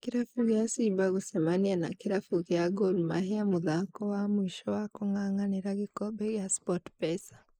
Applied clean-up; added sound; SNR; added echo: neural mask model Resemble Enhance denoiser.